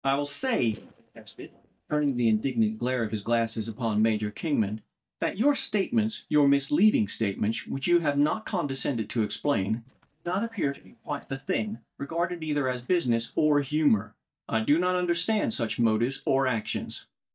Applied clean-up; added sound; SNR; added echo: neural mask model DeepFilterNet 3.